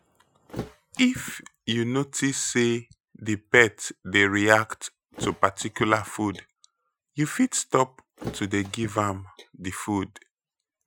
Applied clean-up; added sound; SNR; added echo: classical method Wiener filter.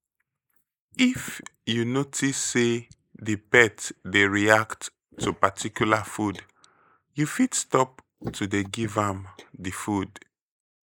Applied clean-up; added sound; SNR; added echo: neural mask model Resemble Enhance denoiser.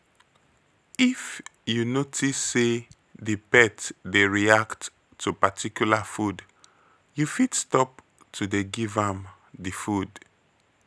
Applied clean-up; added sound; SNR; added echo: none; none; none; none.